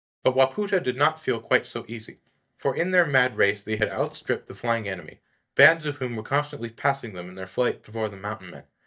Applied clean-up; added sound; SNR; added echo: neural mask model DeepFilterNet 3.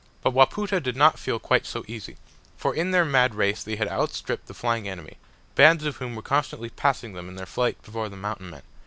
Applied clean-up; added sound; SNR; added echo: none; none; none; none.